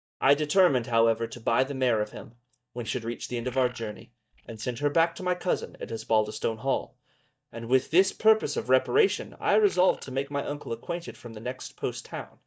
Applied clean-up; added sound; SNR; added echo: neural mask model DeepFilterNet 3.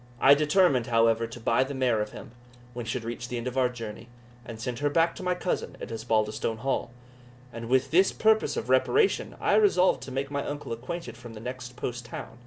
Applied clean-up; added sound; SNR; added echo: none; none; none; none.